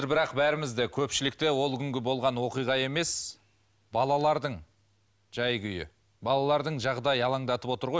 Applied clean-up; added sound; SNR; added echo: none; none; none; none.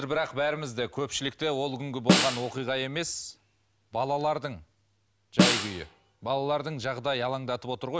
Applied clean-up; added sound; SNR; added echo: none; Snare drum; -3 dB; none.